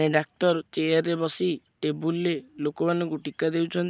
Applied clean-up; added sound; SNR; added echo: none; none; none; none.